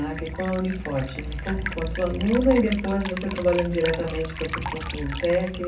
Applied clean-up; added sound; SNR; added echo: none; Liquid; 12 dB; reverberation time 0.4 s.